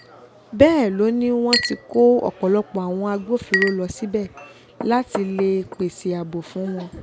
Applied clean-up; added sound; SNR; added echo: none; Chink, clink; 10 dB; none.